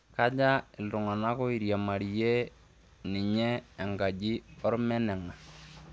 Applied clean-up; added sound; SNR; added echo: none; none; none; none.